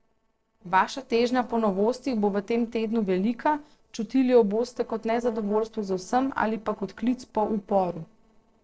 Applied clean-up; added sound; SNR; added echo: neural separator model SepFormer DNS4.